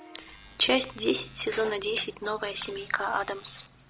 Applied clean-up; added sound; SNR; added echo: none; Alarm + Bus / Vehicle horn, car horn, honking; 20 dB; none.